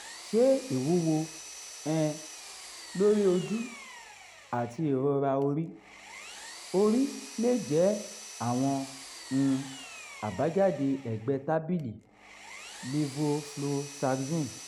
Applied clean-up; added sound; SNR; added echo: none; Power tool; 16 dB; none.